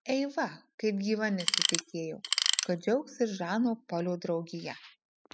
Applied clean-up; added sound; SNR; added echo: classical method spectral subtraction.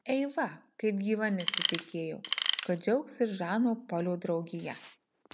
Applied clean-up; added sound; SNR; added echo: none; Tools; -2 dB; none.